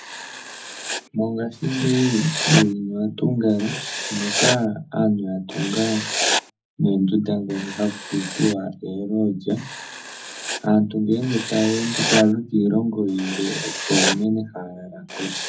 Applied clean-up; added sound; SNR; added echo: none; Writing; 6 dB; reverberation time 0.4 s.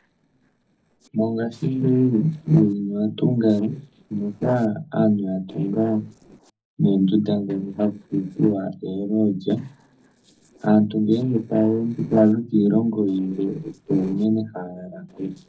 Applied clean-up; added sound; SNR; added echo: neural separator model SepFormer DNS4.